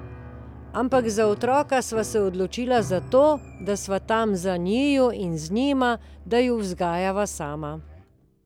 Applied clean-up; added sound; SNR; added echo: none; Piano + Musical instrument; 17 dB; none.